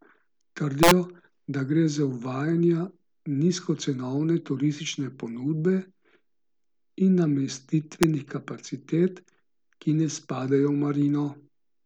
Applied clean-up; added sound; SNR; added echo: none; none; none; none.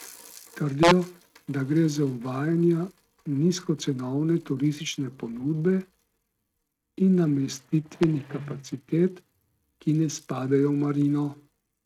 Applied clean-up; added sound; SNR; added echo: neural mask model RNNoise.